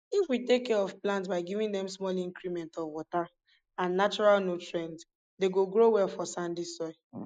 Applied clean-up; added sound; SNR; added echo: neural mask model Resemble Enhance denoiser.